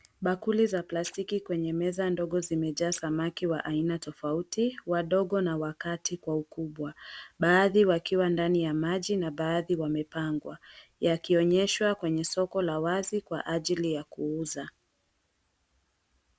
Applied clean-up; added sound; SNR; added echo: none; none; none; none.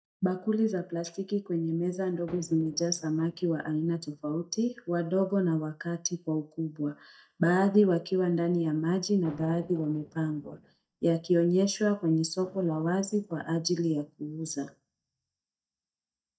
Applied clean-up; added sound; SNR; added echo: neural mask model DeepFilterNet 3.